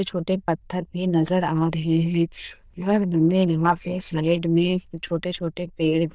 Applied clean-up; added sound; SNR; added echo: neural diffusion model UNIVERSE++.